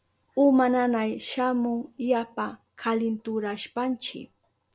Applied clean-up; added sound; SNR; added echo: none; none; none; none.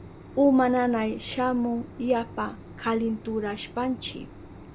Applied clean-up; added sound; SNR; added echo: none; Mechanisms; 17 dB; none.